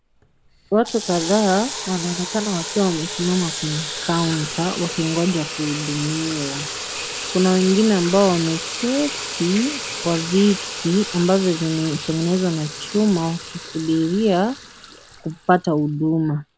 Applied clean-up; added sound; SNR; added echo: none; Sink (filling or washing) / Water tap, faucet; 9 dB; none.